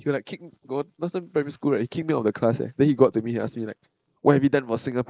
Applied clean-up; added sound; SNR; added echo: neural mask model Resemble Enhance denoiser.